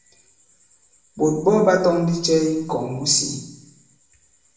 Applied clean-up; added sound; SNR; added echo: none; none; none; reverberation time 0.8 s.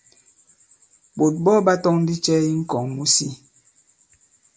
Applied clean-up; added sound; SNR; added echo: none; none; none; none.